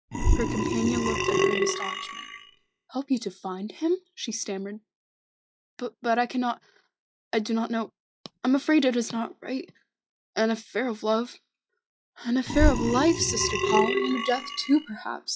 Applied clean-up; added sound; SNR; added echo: classical method log-MMSE.